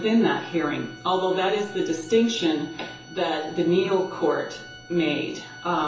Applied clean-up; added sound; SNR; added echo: none; Organ; 19 dB; reverberation time 0.7 s.